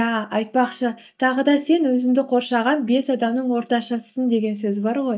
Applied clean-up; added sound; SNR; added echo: neural mask model DeepFilterNet 3.